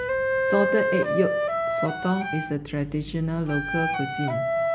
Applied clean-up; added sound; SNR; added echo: none; Wind instrument, woodwind instrument; -1 dB; none.